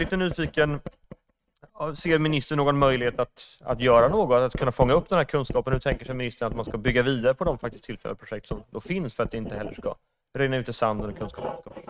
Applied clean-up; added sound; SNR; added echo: neural mask model RNNoise.